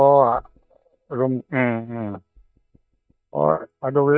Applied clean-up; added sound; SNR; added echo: neural mask model DeepFilterNet 3.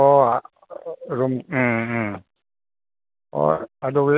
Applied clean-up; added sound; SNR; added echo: none; none; none; none.